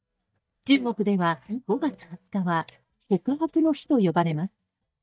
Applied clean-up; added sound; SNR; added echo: neural mask model DeepFilterNet 3.